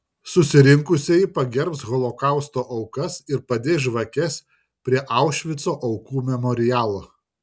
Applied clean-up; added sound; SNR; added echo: none; none; none; none.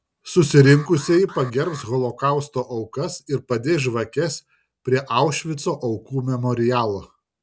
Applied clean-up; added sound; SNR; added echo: none; Alarm; 19 dB; none.